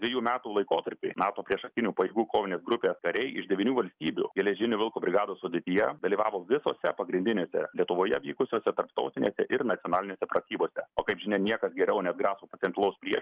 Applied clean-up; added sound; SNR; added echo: none; none; none; none.